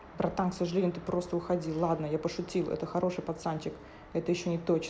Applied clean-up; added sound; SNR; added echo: none; none; none; none.